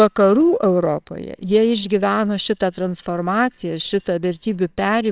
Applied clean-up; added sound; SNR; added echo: neural separator model SepFormer WHAMR!.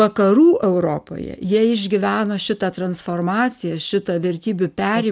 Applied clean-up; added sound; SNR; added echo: none; none; none; none.